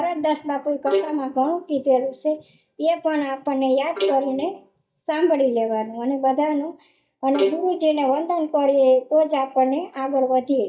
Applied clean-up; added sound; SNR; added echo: neural mask model DeepFilterNet 3.